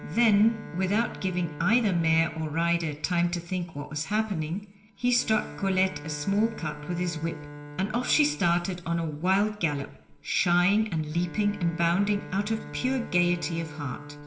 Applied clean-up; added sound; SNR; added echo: none; Bowed string instrument; 15 dB; reverberation time 0.8 s.